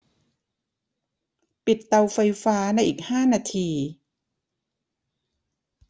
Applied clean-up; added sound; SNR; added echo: none; none; none; none.